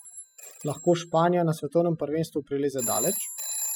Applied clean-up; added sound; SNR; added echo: classical method spectral subtraction.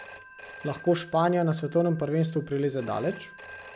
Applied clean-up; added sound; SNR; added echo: none; Telephone; 6 dB; none.